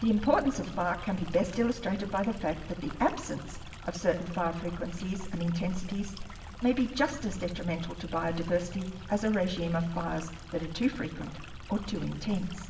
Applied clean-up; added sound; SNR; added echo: none; Stream; 10 dB; reverberation time 1.1 s.